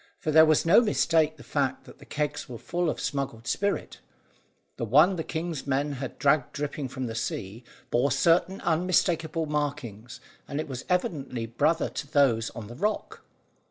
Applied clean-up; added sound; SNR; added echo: none; none; none; none.